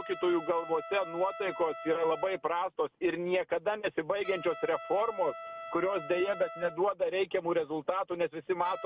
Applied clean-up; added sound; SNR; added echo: none; Trumpet; 14 dB; none.